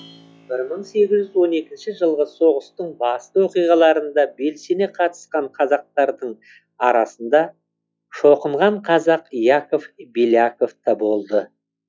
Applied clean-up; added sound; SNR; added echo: classical method log-MMSE.